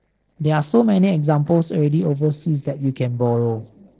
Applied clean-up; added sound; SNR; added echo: neural separator model SepFormer DNS4.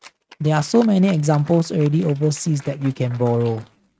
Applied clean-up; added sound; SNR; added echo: neural mask model RNNoise.